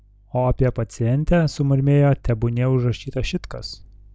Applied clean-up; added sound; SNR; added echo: none; none; none; none.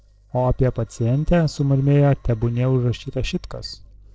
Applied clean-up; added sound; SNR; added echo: neural separator model SepFormer DNS4.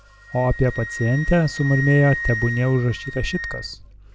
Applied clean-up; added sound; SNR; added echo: none; Wind instrument, woodwind instrument; 10 dB; none.